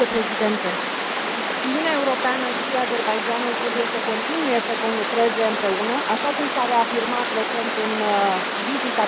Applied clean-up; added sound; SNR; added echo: none; Water; 1 dB; none.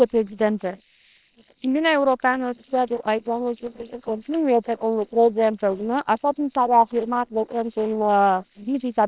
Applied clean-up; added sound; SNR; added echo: neural separator model SepFormer WHAM!.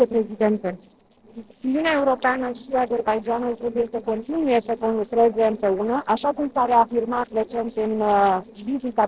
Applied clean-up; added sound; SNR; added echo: neural separator model SepFormer DNS4.